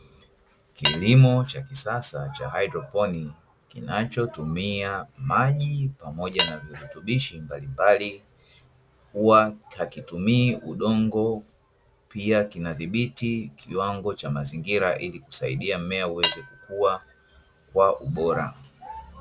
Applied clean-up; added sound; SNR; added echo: none; Cutlery, silverware / Dishes, pots, and pans; 8 dB; none.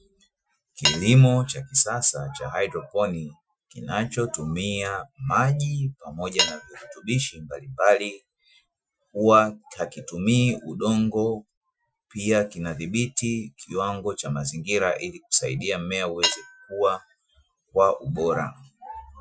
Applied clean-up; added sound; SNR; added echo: classical method Wiener filter.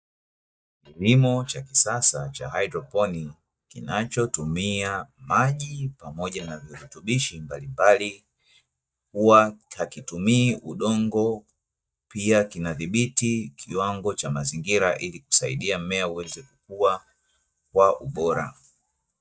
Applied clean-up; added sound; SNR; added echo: neural mask model DeepFilterNet 3.